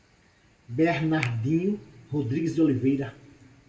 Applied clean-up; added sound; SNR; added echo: none; Finger snapping; 18 dB; reverberation time 0.8 s.